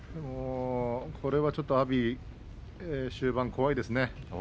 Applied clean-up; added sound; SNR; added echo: none; none; none; none.